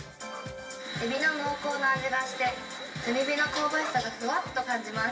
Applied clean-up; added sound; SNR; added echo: none; Bark; 15 dB; reverberation time 0.7 s.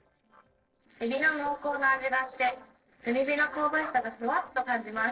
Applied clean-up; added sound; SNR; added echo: neural separator model SepFormer DNS4.